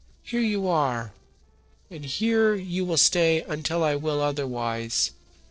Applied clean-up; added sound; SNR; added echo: neural separator model SepFormer DNS4.